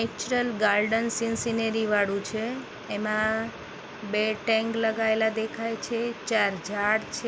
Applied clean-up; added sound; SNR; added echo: none; none; none; none.